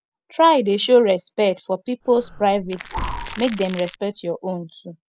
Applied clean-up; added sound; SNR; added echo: none; Breathing + Crackle; 11 dB; none.